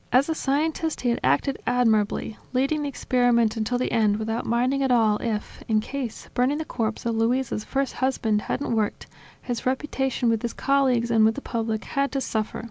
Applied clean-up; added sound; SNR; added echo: none; none; none; none.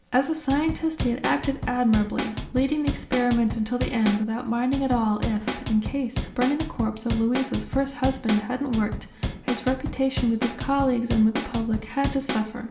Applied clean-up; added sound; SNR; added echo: none; Drum / Drum kit; 6 dB; reverberation time 1.7 s.